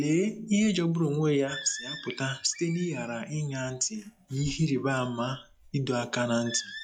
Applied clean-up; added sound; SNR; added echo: classical method log-MMSE.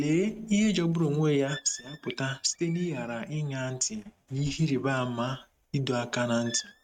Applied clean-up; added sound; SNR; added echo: neural mask model RNNoise.